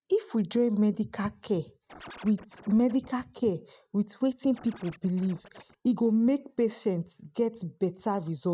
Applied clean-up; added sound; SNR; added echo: neural mask model RNNoise.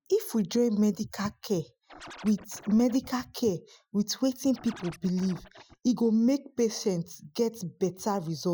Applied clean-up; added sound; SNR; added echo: classical method Wiener filter.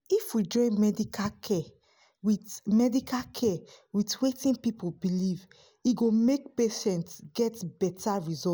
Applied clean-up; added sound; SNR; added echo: none; none; none; none.